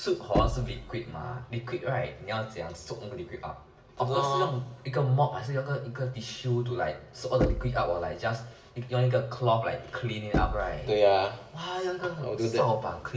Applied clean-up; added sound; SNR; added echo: none; Knock; 6 dB; reverberation time 0.8 s.